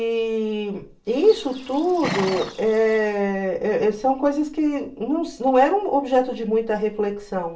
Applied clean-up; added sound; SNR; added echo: none; Livestock, farm animals, working animals; 11 dB; reverberation time 0.3 s.